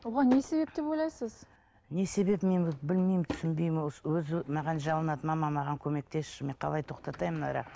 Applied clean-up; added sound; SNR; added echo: none; Drawer open or close / Wood; 19 dB; none.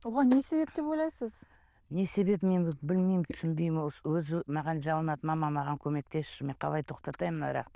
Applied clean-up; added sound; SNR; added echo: neural diffusion model UNIVERSE++.